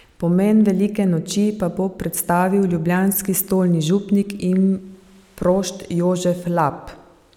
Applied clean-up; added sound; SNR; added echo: none; none; none; none.